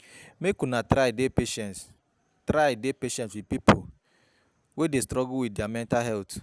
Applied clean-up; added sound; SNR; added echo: none; none; none; none.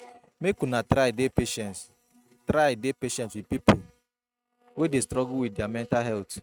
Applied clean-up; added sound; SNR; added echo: neural mask model RNNoise.